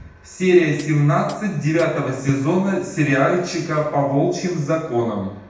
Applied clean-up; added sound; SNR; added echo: none; Hi-hat; 17 dB; reverberation time 0.8 s.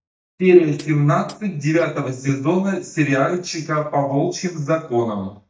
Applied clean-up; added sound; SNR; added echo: neural mask model DeepFilterNet 3.